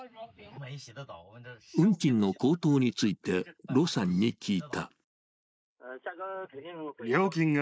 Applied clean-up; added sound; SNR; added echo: neural mask model Resemble Enhance denoiser.